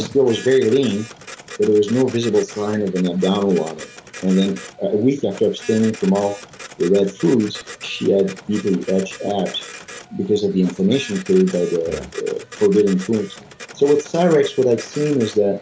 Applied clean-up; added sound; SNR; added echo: none; Printer; 18 dB; none.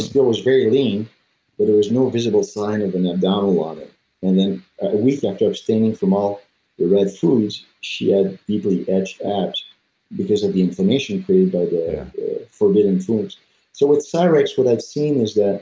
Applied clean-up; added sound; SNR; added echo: none; none; none; none.